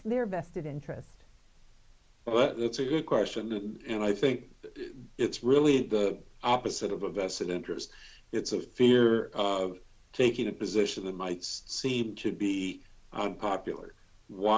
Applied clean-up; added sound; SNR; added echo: none; none; none; none.